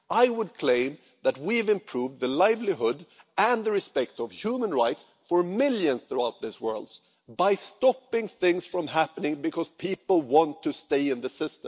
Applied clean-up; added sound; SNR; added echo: none; none; none; none.